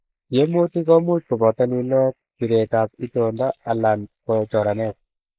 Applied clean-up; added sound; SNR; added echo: neural mask model Resemble Enhance denoiser.